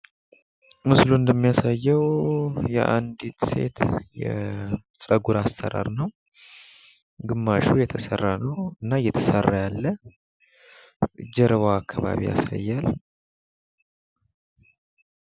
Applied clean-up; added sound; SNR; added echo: none; none; none; none.